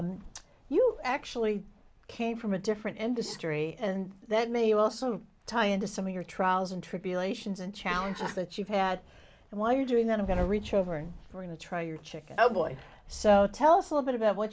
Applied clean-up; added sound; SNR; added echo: none; none; none; none.